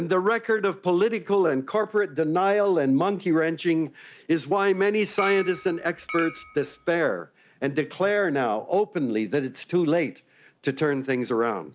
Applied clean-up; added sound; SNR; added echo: none; Chink, clink; 13 dB; none.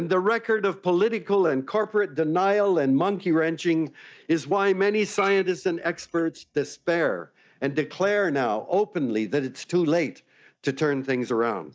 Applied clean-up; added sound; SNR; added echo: neural mask model DeepFilterNet 3.